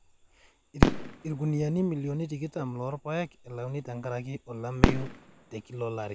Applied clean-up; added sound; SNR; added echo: none; Fireworks; -1 dB; none.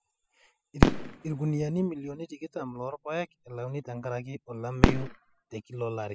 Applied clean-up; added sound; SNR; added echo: classical method spectral subtraction.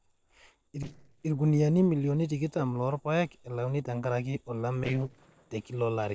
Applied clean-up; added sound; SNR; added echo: neural separator model SepFormer DNS4.